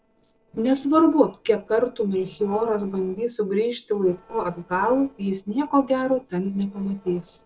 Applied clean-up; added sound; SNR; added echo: neural separator model SepFormer DNS4.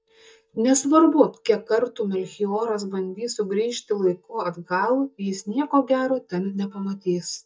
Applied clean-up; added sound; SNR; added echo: neural mask model DeepFilterNet 3.